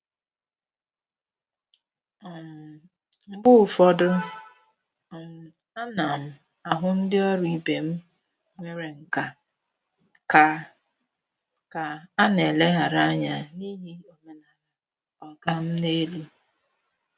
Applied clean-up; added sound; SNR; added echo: none; none; none; none.